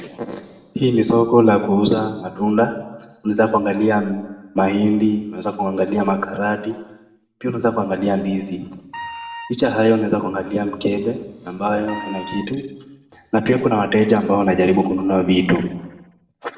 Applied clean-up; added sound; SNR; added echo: none; Wind instrument, woodwind instrument; 15 dB; reverberation time 1.0 s.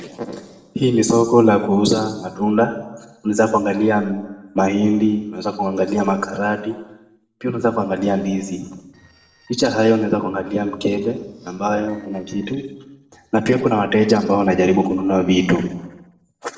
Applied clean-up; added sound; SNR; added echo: neural separator model SepFormer DNS4.